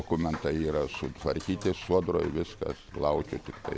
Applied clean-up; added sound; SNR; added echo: none; none; none; none.